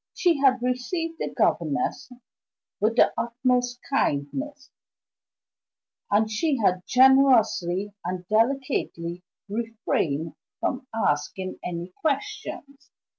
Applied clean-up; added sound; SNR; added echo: none; none; none; none.